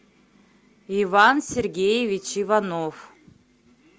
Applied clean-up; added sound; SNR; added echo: none; none; none; none.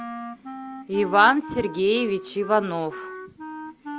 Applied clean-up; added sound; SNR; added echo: none; Wind instrument, woodwind instrument; 12 dB; none.